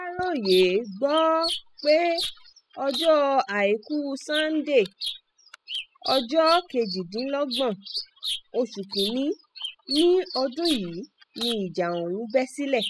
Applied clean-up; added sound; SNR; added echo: classical method spectral subtraction.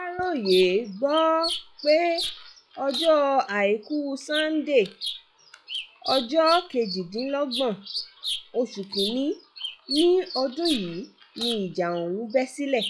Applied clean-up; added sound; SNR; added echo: classical method log-MMSE.